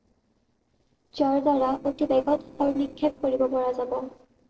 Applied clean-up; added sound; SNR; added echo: neural separator model SepFormer DNS4.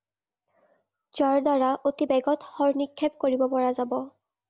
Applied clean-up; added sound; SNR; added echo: none; none; none; none.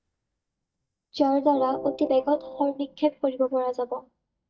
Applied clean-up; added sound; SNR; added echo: neural mask model DeepFilterNet 3.